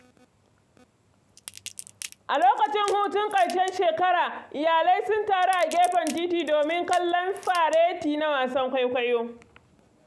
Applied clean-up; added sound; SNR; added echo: none; Crackle / Crushing; 19 dB; none.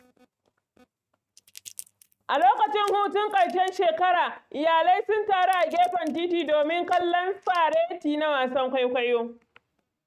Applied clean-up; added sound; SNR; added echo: neural mask model RNNoise.